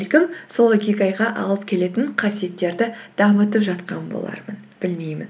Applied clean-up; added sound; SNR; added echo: none; none; none; none.